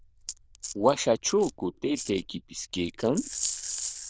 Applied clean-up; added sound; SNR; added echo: neural diffusion model UNIVERSE++.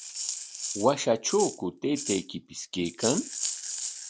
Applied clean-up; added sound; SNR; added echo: none; Rattle (instrument); 6 dB; none.